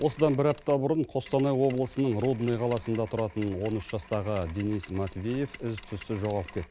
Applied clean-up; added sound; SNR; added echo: none; Mechanisms; 19 dB; none.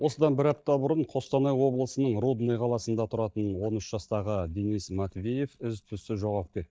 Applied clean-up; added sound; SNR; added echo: neural mask model DeepFilterNet 3.